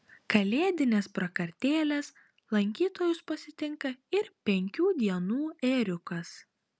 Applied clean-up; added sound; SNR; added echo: none; none; none; none.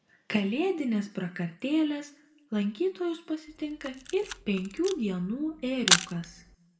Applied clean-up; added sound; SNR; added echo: none; Camera; 2 dB; reverberation time 0.4 s.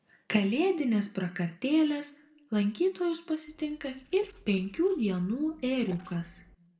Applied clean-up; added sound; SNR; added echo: neural separator model SepFormer DNS4.